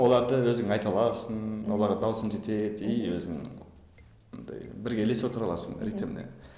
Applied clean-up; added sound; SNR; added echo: none; none; none; none.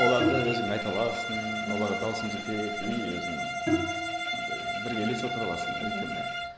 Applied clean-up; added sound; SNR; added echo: none; Bowed string instrument + Bowed string instrument; -1 dB; none.